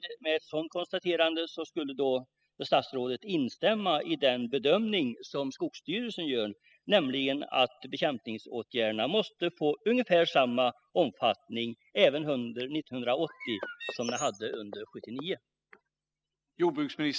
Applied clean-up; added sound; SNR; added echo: classical method spectral subtraction.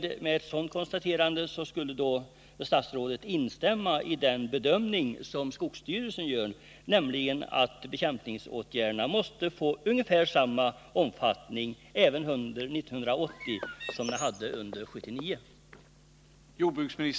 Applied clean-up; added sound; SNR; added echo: none; Bird; 13 dB; none.